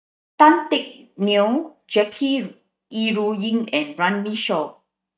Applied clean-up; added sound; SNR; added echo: neural mask model DeepFilterNet 3.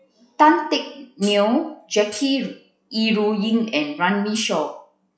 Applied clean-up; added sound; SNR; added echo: classical method log-MMSE.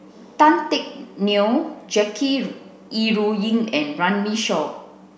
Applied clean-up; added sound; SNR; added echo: none; none; none; none.